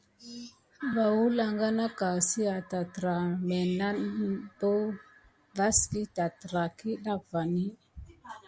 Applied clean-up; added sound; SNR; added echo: none; none; none; none.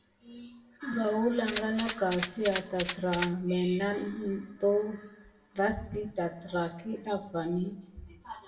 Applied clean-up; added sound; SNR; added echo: none; Rattle (instrument); 0 dB; reverberation time 0.6 s.